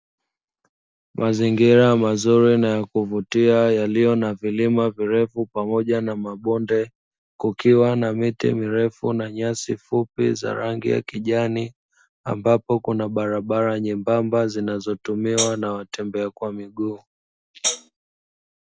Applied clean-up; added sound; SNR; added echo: none; Hi-hat; 4 dB; none.